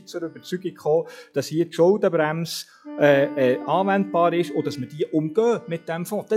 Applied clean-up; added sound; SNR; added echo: classical method log-MMSE.